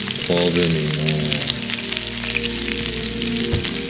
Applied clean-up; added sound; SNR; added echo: none; Frying (food); 4 dB; reverberation time 1.8 s.